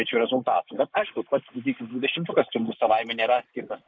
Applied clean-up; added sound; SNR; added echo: neural mask model Resemble Enhance denoiser.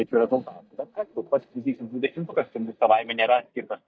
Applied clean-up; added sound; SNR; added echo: neural mask model DeepFilterNet 3.